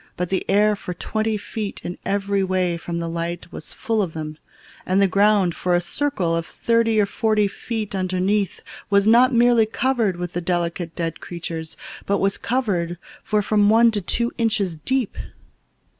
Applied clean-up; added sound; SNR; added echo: none; none; none; none.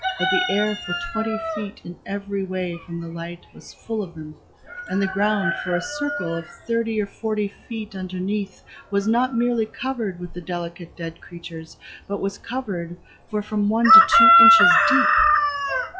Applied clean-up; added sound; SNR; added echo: classical method log-MMSE.